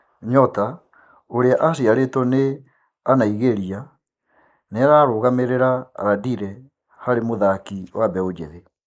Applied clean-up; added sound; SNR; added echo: neural mask model Resemble Enhance denoiser.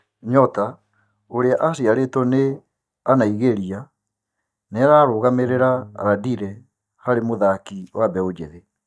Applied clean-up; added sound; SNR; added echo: neural mask model DeepFilterNet 3.